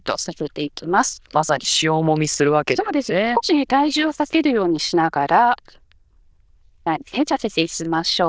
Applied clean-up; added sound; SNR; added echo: neural diffusion model UNIVERSE++.